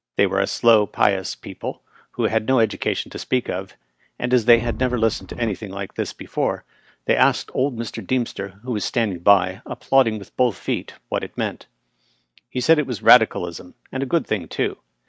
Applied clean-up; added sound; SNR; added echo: neural mask model RNNoise.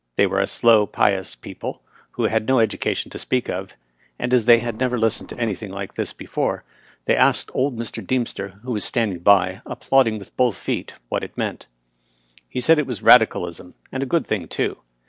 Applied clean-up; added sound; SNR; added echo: neural separator model SepFormer DNS4.